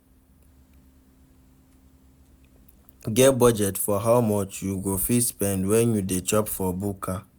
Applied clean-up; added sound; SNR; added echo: none; none; none; none.